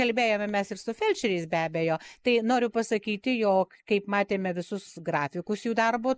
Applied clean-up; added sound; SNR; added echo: neural mask model Resemble Enhance denoiser.